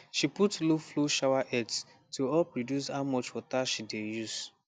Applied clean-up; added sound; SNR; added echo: none; none; none; none.